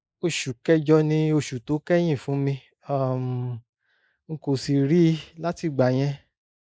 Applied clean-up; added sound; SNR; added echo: neural mask model Resemble Enhance denoiser.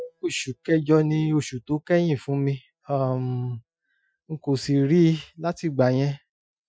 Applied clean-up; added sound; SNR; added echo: classical method Wiener filter.